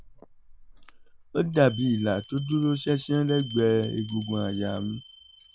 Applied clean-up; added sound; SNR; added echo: none; Bell; 13 dB; none.